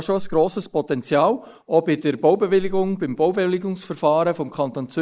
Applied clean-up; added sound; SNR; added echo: neural mask model Resemble Enhance denoiser.